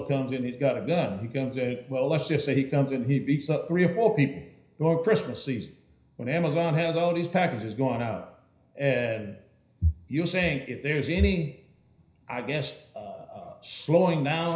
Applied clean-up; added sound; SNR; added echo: none; none; none; reverberation time 0.5 s.